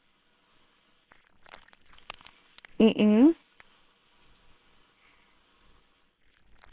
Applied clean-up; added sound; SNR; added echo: neural separator model SepFormer WHAMR!.